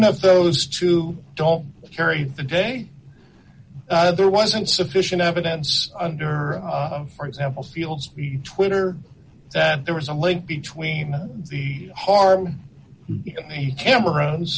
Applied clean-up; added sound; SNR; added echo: none; none; none; none.